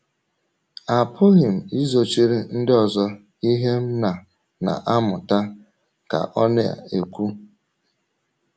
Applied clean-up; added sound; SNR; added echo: none; none; none; none.